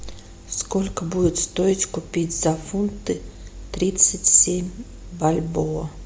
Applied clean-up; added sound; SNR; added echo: none; none; none; none.